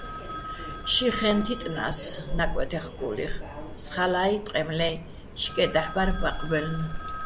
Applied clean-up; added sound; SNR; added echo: none; Subway, metro, underground + Telephone; 4 dB; none.